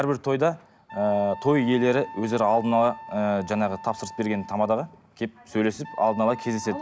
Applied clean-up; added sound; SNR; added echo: none; Wind instrument, woodwind instrument; 17 dB; none.